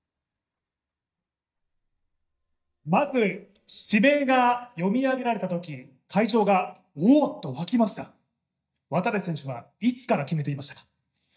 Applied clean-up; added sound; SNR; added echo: neural mask model DeepFilterNet 3.